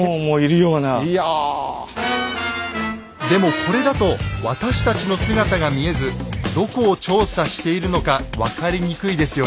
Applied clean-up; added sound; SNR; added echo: none; none; none; none.